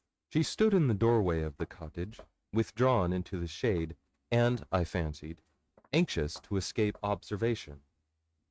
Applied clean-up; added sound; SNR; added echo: neural mask model RNNoise.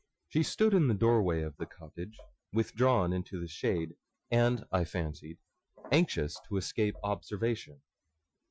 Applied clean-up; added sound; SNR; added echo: classical method Wiener filter.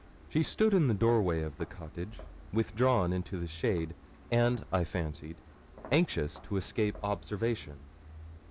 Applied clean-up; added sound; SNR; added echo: none; Walk, footsteps; 18 dB; none.